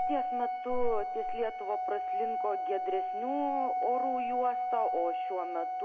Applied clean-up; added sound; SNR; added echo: none; Organ; -2 dB; none.